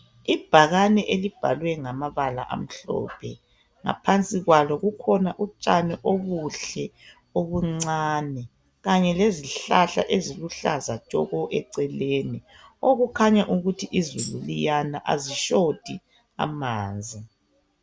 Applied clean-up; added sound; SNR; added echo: none; Tambourine; 11 dB; none.